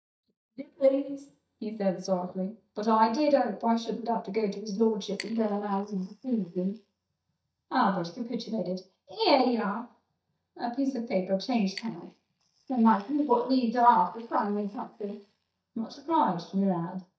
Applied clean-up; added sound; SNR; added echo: neural mask model DeepFilterNet 3.